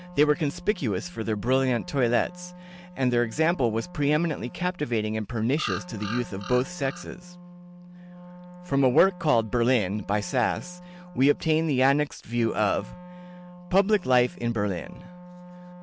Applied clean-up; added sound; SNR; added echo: none; Wind instrument, woodwind instrument + Bird vocalization, bird call, bird song; 16 dB; none.